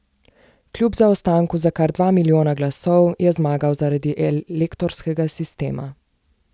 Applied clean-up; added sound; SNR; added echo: none; none; none; none.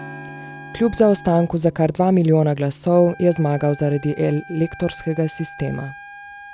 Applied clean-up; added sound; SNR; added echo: none; Electric guitar / Strum + Wind instrument, woodwind instrument; 19 dB; none.